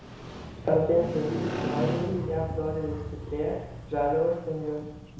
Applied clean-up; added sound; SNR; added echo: none; Motorcycle; 6 dB; reverberation time 1.0 s.